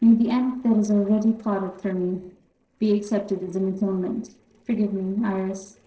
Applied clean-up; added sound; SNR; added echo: neural separator model SepFormer DNS4.